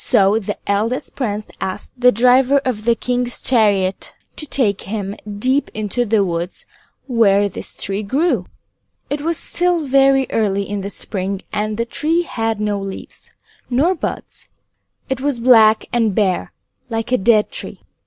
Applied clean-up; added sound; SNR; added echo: none; none; none; none.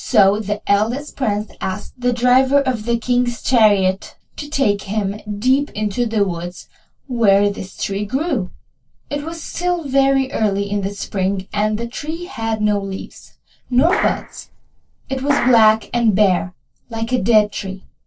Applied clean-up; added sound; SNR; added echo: neural separator model SepFormer DNS4.